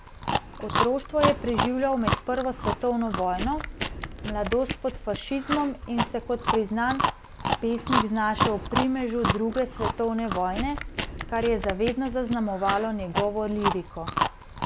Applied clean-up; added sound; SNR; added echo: none; Chewing, mastication; 2 dB; none.